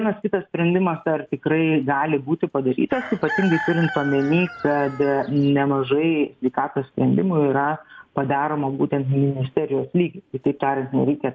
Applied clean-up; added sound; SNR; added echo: none; Chicken, rooster; 10 dB; none.